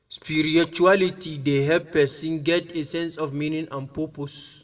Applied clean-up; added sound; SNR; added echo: none; none; none; reverberation time 0.7 s.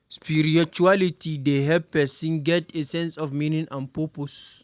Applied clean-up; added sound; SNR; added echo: none; none; none; none.